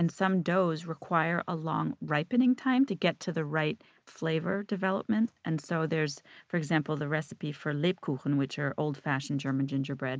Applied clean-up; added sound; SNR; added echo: none; none; none; none.